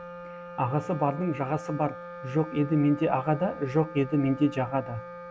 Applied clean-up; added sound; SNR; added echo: none; Wind instrument, woodwind instrument; 13 dB; none.